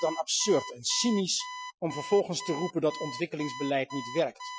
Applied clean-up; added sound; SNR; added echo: classical method Wiener filter.